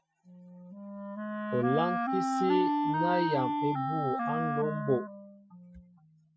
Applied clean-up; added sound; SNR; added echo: classical method spectral subtraction.